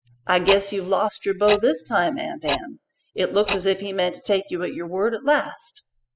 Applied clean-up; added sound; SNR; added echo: classical method spectral subtraction.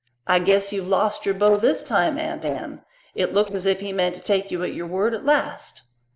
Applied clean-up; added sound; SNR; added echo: neural separator model SepFormer DNS4.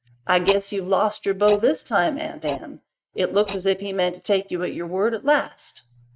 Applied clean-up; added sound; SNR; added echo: neural mask model RNNoise.